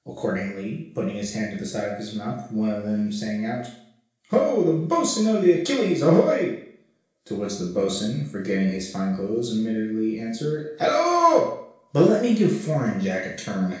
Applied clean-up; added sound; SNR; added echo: none; none; none; reverberation time 0.6 s.